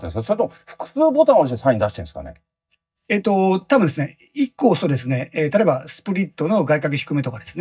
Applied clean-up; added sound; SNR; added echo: neural mask model DeepFilterNet 3.